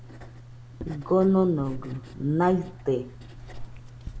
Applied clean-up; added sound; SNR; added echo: none; Writing; 13 dB; none.